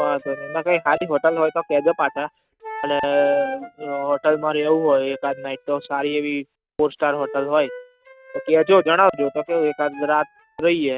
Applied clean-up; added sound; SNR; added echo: neural mask model RNNoise.